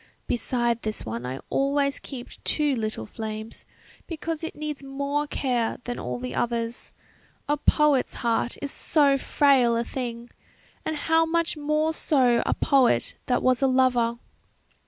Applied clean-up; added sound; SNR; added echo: none; none; none; none.